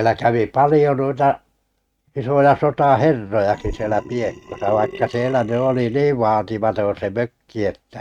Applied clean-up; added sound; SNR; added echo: neural mask model RNNoise.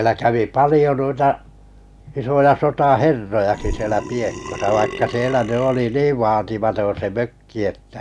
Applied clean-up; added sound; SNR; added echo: none; Burping, eructation; 11 dB; none.